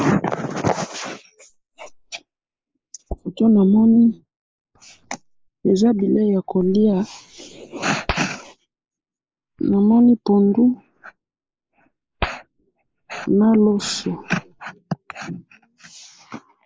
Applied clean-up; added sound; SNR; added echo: neural mask model Resemble Enhance denoiser.